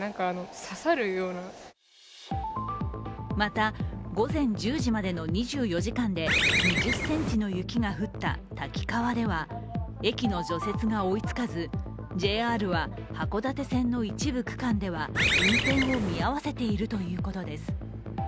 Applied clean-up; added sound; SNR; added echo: none; Bird; -3 dB; none.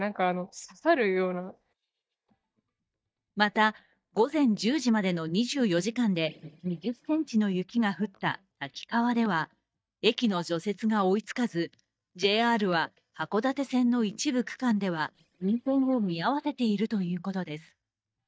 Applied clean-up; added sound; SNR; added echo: neural mask model DeepFilterNet 3.